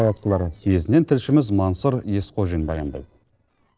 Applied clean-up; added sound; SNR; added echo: neural separator model SepFormer DNS4.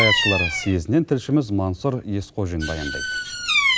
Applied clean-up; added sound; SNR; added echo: none; Bird vocalization, bird call, bird song; 1 dB; none.